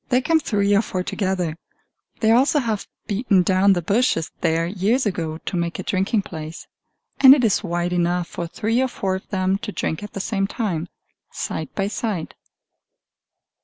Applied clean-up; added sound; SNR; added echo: none; none; none; none.